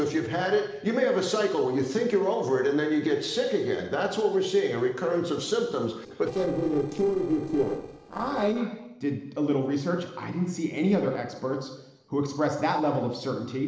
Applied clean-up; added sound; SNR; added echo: neural separator model SepFormer DNS4.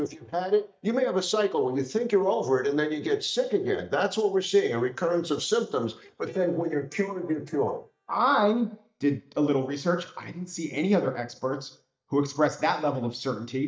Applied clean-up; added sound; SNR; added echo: neural mask model DeepFilterNet 3.